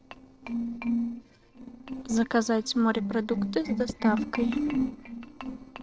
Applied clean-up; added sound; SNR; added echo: neural separator model SepFormer DNS4.